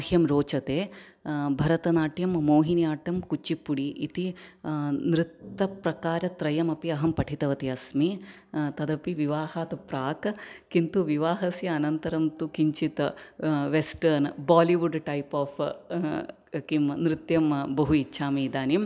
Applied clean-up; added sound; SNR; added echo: none; none; none; none.